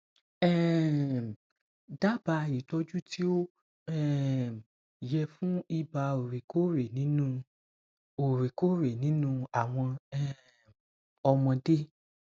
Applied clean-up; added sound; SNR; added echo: none; none; none; none.